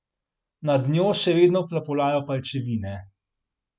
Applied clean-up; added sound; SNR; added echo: none; none; none; none.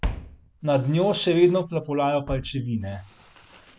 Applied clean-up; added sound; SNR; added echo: none; Walk, footsteps; 13 dB; none.